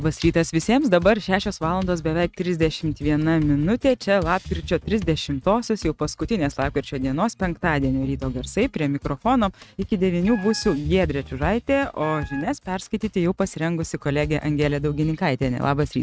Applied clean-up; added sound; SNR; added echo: neural mask model RNNoise.